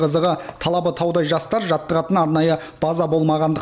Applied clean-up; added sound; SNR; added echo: none; none; none; none.